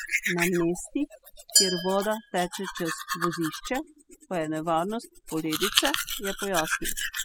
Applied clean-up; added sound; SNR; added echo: classical method spectral subtraction.